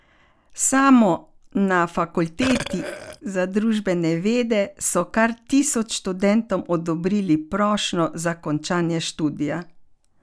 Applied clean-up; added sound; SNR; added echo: none; Burping, eructation; 9 dB; none.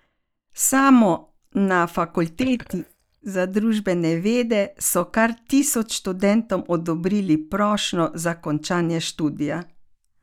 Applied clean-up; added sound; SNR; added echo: neural mask model DeepFilterNet 3.